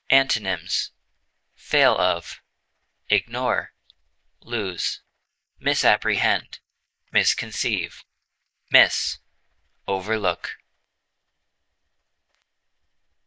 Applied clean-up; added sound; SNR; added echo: neural mask model Resemble Enhance denoiser.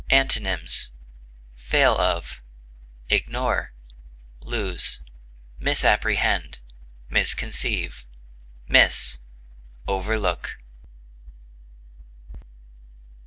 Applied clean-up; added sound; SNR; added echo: none; none; none; none.